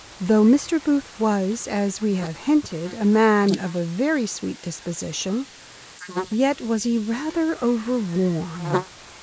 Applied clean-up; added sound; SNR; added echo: neural mask model Resemble Enhance denoiser.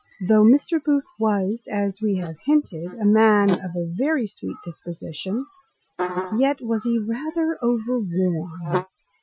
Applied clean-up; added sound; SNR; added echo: classical method Wiener filter.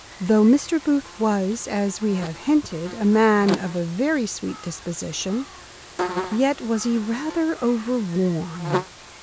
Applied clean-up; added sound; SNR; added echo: none; Buzz; 12 dB; none.